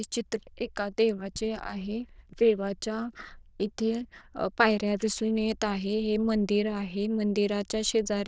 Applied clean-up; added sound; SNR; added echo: neural diffusion model UNIVERSE++.